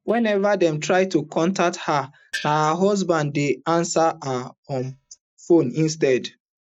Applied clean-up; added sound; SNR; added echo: neural mask model DeepFilterNet 3.